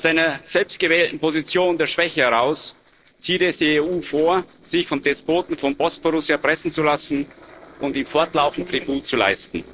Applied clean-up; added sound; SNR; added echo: neural separator model SepFormer DNS4.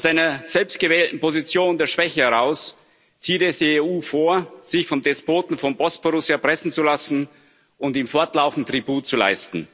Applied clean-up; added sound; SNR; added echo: none; none; none; none.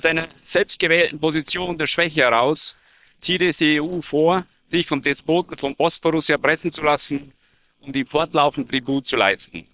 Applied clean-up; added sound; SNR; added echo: neural separator model SepFormer WHAM!.